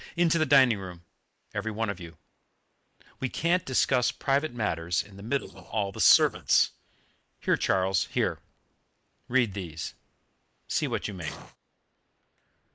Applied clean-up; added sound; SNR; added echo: neural mask model Resemble Enhance denoiser.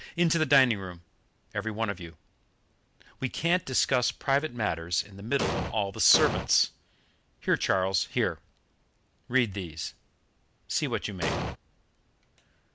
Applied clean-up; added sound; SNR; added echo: none; Explosion; -1 dB; none.